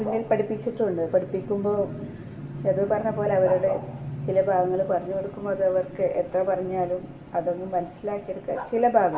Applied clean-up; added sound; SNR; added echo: none; Bark; 17 dB; reverberation time 1.5 s.